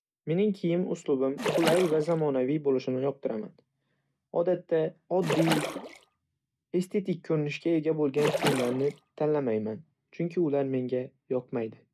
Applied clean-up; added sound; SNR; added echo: none; Splash, splatter; 3 dB; none.